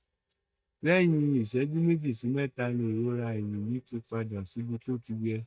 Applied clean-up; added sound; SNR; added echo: neural mask model DeepFilterNet 3.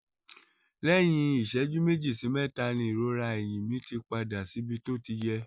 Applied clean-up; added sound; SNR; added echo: none; none; none; none.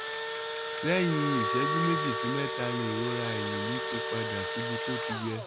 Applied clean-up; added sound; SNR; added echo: none; Wind instrument, woodwind instrument + Engine / Drill; 0 dB; none.